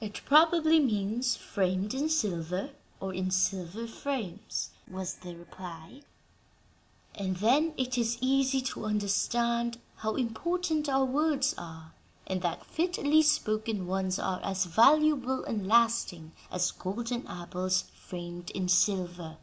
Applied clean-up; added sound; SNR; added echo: none; none; none; none.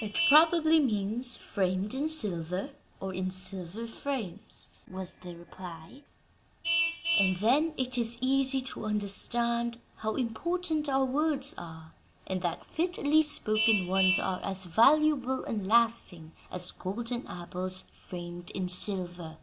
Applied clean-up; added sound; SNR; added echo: none; Vehicle horn, car horn, honking; 10 dB; none.